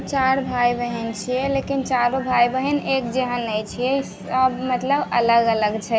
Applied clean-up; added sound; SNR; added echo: none; none; none; none.